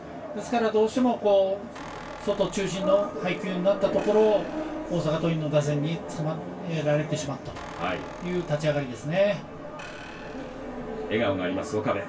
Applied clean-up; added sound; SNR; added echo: none; Squeak; 18 dB; reverberation time 0.2 s.